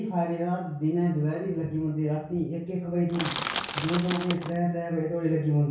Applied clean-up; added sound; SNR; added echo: none; Crushing; 4 dB; reverberation time 0.6 s.